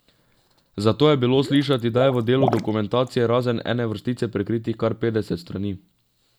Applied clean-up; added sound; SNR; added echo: none; Water / Liquid; 11 dB; none.